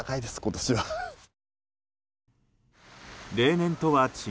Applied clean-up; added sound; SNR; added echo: none; none; none; none.